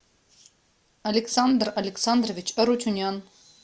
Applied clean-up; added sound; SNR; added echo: none; none; none; none.